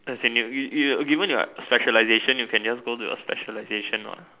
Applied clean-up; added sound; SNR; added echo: none; none; none; none.